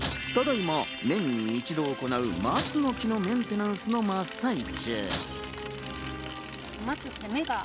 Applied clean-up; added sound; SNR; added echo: none; Shatter + Liquid; 11 dB; none.